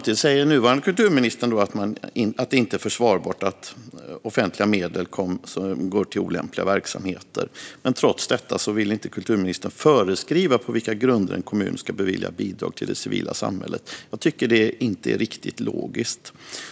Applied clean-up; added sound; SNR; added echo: none; none; none; none.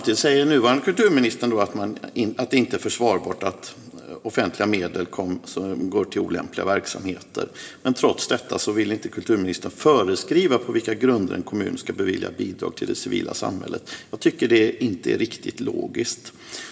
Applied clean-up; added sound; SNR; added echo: none; none; none; reverberation time 2.8 s.